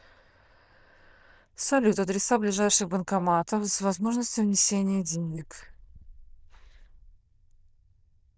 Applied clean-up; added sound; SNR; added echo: neural diffusion model UNIVERSE++.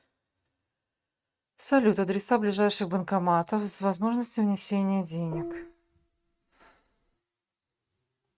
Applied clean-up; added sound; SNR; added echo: neural mask model RNNoise.